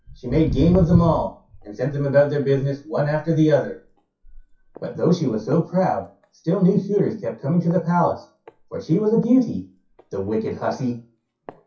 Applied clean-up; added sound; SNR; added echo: classical method WPE with log-MMSE.